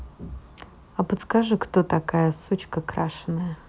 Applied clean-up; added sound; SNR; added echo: none; none; none; none.